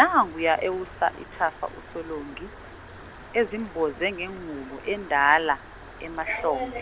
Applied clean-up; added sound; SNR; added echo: none; Stream; 17 dB; none.